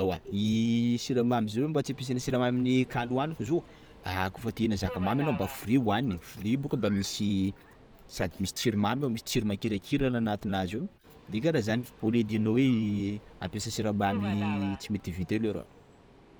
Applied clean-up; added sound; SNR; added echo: none; Subway, metro, underground; 19 dB; none.